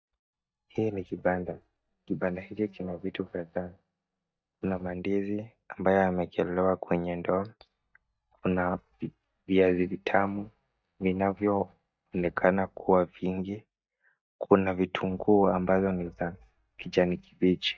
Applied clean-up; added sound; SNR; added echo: neural mask model DeepFilterNet 3.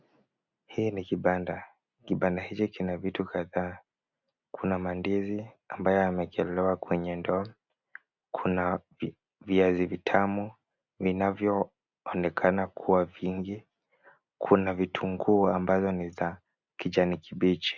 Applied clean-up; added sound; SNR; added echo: none; none; none; none.